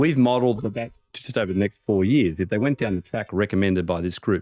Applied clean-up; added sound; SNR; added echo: neural mask model DeepFilterNet 3.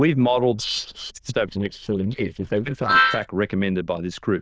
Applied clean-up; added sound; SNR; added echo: neural diffusion model UNIVERSE++.